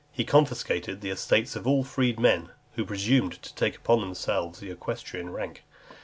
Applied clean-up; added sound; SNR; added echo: none; none; none; none.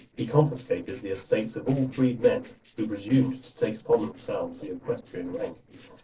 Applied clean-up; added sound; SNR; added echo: neural separator model SepFormer DNS4.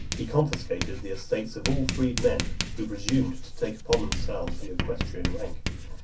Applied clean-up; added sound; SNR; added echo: none; Writing; 1 dB; reverberation time 0.3 s.